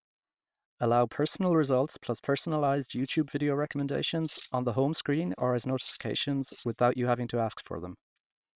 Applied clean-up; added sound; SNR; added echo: neural separator model SepFormer WHAM!.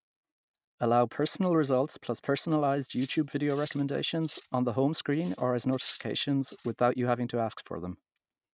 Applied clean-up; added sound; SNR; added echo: neural mask model RNNoise.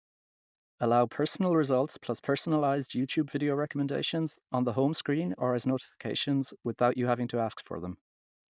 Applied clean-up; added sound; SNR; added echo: neural mask model DeepFilterNet 3.